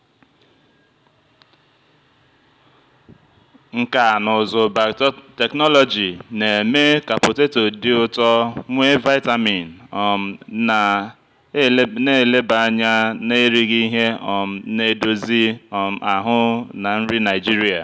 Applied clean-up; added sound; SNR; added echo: none; none; none; none.